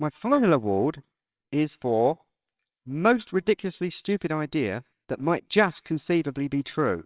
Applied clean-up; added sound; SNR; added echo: neural separator model SepFormer WHAMR!.